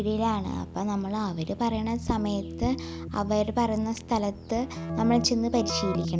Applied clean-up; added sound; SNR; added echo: none; Keyboard (musical); 8 dB; none.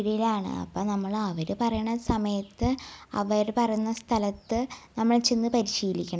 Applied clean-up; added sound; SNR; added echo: none; none; none; none.